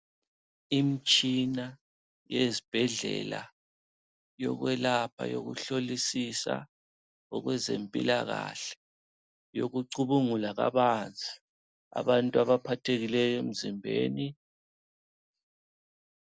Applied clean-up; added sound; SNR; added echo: none; none; none; none.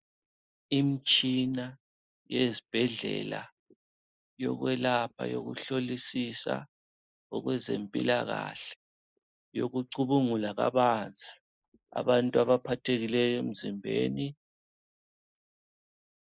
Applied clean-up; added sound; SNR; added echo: neural mask model Resemble Enhance denoiser.